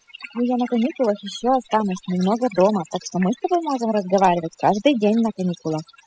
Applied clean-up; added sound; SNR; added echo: classical method spectral subtraction.